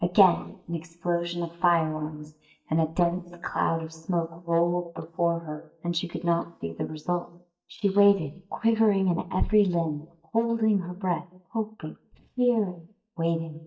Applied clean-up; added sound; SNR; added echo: neural mask model DeepFilterNet 3.